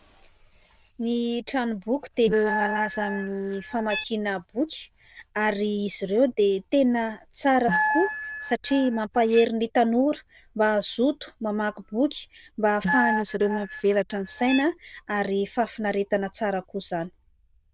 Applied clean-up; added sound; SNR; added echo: neural diffusion model UNIVERSE++.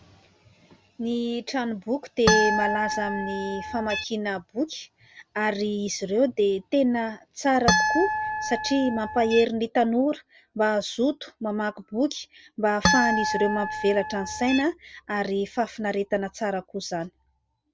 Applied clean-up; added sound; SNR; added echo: none; Harp; 0 dB; none.